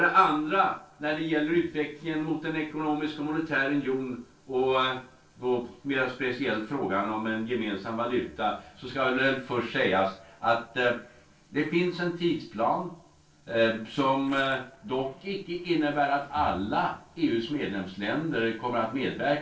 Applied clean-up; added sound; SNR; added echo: neural separator model SepFormer DNS4.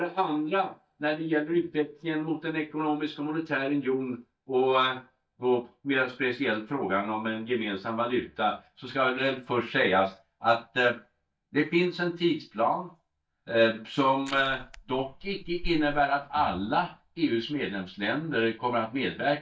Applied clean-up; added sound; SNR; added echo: neural mask model DeepFilterNet 3.